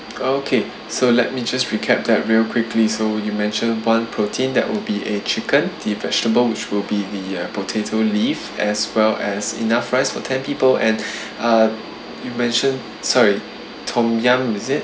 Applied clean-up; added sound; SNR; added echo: none; none; none; none.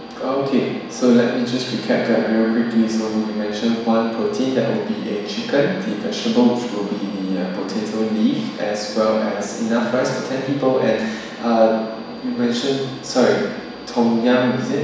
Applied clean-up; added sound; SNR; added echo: none; none; none; reverberation time 1.1 s.